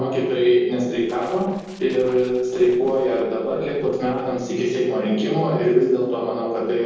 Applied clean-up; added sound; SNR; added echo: neural separator model SepFormer DNS4.